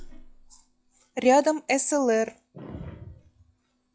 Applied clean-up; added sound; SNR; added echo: classical method log-MMSE.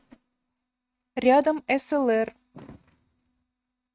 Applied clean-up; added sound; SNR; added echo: neural mask model RNNoise.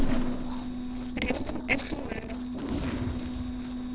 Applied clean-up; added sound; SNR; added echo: neural separator model SepFormer DNS4.